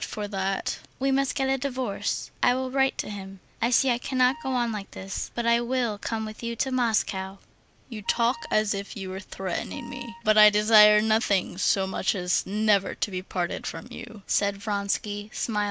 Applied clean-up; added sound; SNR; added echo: none; Wind instrument, woodwind instrument; 18 dB; none.